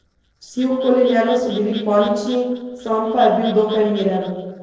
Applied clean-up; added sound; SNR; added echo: neural separator model SepFormer DNS4.